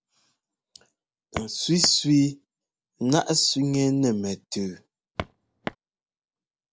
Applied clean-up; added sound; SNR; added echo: none; Walk, footsteps; 8 dB; none.